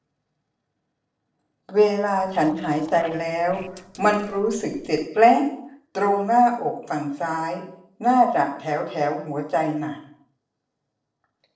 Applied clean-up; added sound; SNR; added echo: neural separator model SepFormer DNS4.